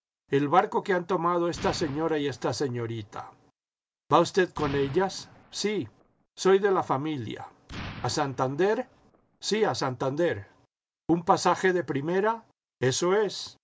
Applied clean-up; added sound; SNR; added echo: none; Explosion; 16 dB; none.